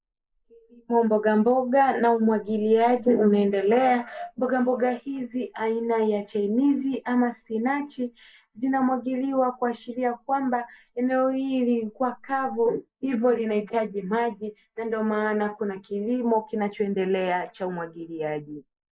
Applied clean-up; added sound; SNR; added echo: neural mask model Resemble Enhance denoiser.